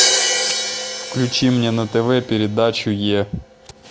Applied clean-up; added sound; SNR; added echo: none; Crash cymbal; 3 dB; none.